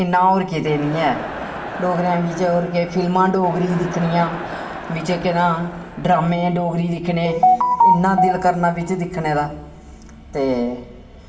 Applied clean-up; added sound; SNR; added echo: none; Crowd; 12 dB; reverberation time 2.3 s.